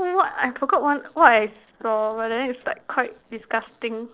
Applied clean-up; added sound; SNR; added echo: neural separator model SepFormer DNS4.